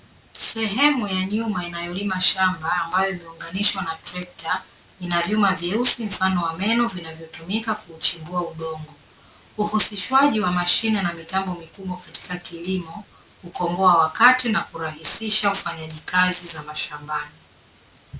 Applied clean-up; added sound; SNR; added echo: none; none; none; none.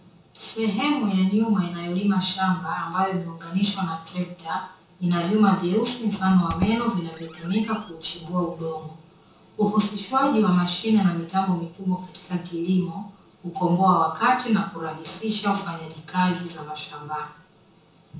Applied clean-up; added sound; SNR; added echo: none; Squeak; 15 dB; reverberation time 0.6 s.